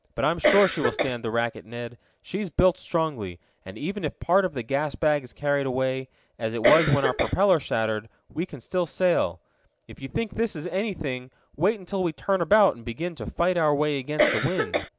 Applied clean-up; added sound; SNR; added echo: none; Cough; -1 dB; none.